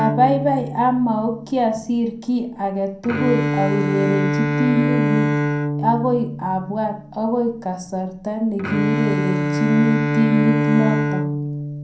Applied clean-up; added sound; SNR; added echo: none; Bowed string instrument; 2 dB; reverberation time 0.6 s.